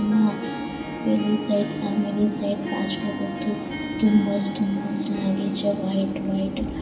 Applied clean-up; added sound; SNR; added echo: none; Harp; 12 dB; reverberation time 0.7 s.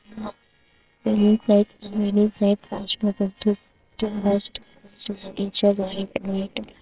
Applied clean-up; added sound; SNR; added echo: neural separator model SepFormer WHAMR!.